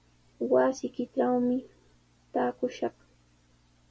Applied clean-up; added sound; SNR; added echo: none; none; none; none.